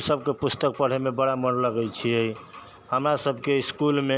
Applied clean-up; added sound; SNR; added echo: none; none; none; none.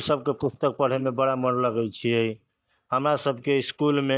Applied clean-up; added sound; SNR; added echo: neural mask model DeepFilterNet 3.